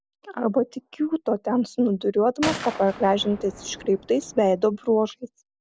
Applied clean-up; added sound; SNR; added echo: none; Gunshot, gunfire; 13 dB; none.